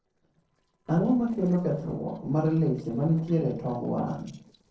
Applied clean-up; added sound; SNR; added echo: neural separator model SepFormer DNS4.